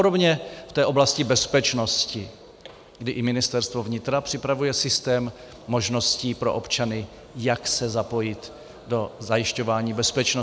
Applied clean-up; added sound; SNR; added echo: none; none; none; none.